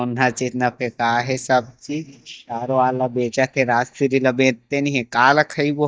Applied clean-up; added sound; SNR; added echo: neural mask model DeepFilterNet 3.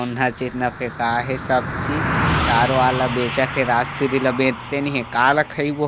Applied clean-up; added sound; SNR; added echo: none; Car passing by; 5 dB; none.